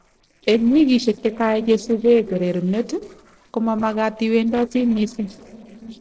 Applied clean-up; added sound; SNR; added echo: neural separator model SepFormer DNS4.